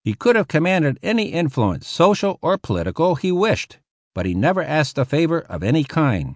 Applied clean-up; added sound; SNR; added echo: none; none; none; none.